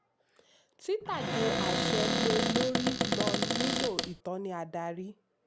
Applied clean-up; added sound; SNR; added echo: none; Cupboard open or close; -5 dB; none.